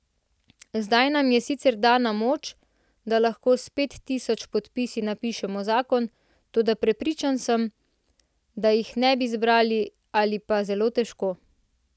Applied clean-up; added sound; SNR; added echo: none; none; none; none.